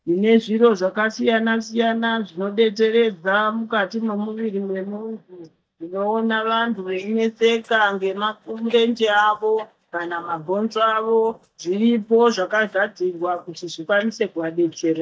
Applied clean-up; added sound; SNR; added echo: neural mask model DeepFilterNet 3.